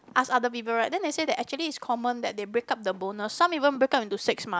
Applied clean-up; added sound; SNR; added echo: none; none; none; none.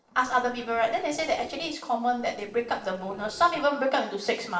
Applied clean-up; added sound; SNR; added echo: neural separator model SepFormer DNS4.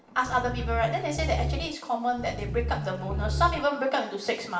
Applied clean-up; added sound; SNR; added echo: none; Growling; 3 dB; reverberation time 0.8 s.